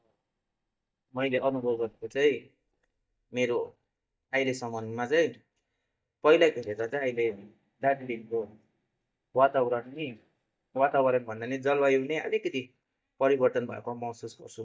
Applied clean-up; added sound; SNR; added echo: neural mask model DeepFilterNet 3.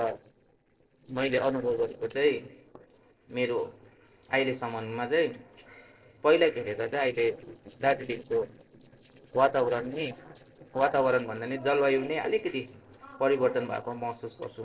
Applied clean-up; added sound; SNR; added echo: neural separator model SepFormer DNS4.